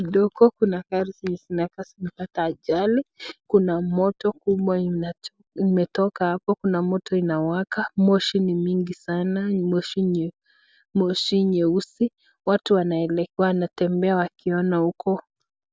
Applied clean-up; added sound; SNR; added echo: none; none; none; none.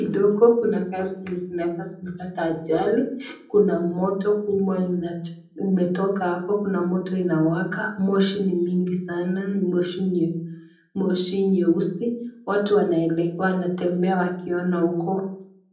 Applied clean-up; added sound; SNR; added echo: none; none; none; reverberation time 0.6 s.